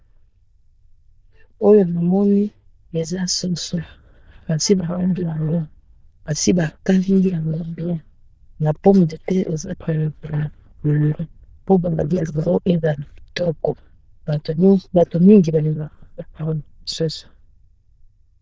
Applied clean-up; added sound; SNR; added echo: neural diffusion model UNIVERSE++.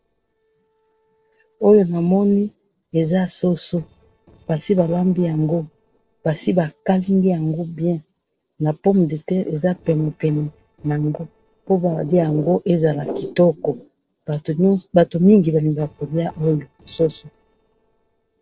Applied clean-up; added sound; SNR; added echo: neural separator model SepFormer DNS4.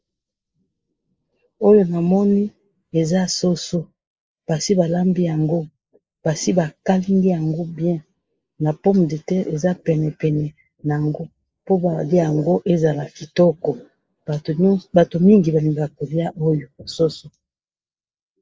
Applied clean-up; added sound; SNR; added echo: neural mask model Resemble Enhance denoiser.